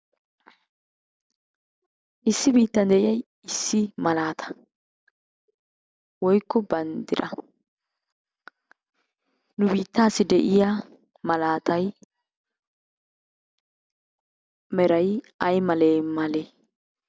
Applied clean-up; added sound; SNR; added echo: none; none; none; none.